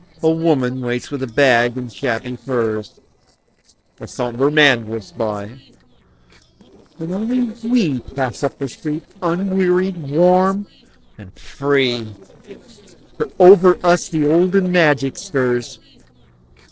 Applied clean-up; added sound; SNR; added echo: neural separator model SepFormer DNS4.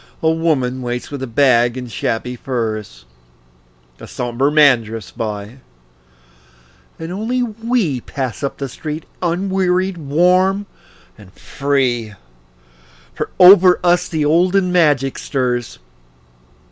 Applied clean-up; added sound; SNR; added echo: none; none; none; none.